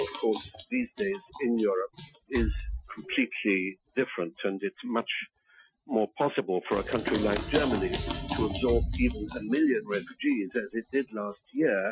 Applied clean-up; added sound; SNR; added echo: classical method Wiener filter.